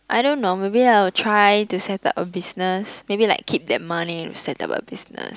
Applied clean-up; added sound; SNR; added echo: none; none; none; none.